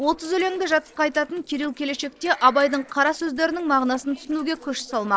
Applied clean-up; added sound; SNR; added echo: neural separator model SepFormer DNS4.